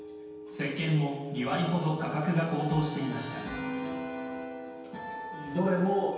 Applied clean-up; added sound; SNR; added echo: none; Telephone; 17 dB; reverberation time 1.2 s.